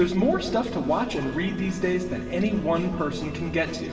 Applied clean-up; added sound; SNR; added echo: none; none; none; reverberation time 2.1 s.